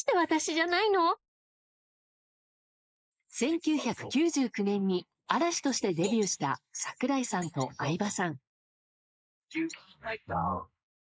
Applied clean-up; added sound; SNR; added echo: neural mask model Resemble Enhance denoiser.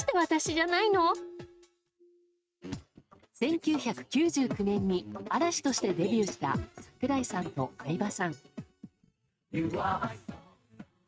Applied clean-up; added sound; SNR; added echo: neural mask model RNNoise.